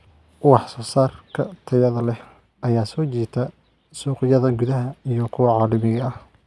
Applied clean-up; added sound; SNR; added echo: none; none; none; none.